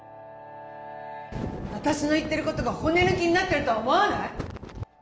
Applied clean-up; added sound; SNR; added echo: none; Wind; 7 dB; none.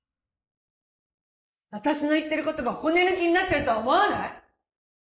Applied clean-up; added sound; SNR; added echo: neural mask model Resemble Enhance denoiser.